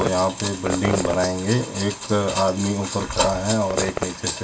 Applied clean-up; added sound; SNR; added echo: none; Fireworks; 9 dB; reverberation time 0.2 s.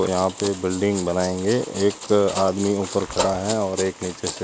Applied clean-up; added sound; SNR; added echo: none; none; none; none.